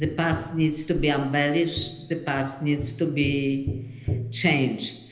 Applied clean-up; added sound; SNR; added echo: none; Tap; 9 dB; reverberation time 0.8 s.